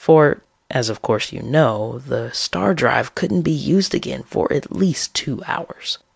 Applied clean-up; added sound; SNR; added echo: none; none; none; none.